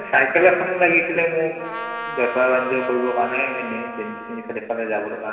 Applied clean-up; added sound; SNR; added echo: none; Trumpet; 12 dB; reverberation time 2.5 s.